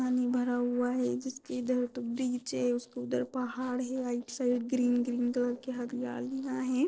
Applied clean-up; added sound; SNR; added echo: neural separator model SepFormer DNS4.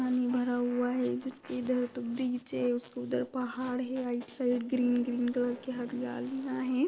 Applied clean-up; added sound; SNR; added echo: none; Fart; 20 dB; none.